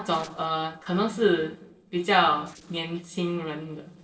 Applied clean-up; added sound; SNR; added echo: neural separator model SepFormer DNS4.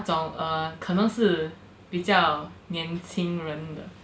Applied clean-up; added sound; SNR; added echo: none; none; none; none.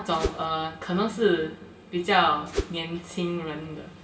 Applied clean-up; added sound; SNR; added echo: none; Whoosh, swoosh, swish; 3 dB; reverberation time 1.4 s.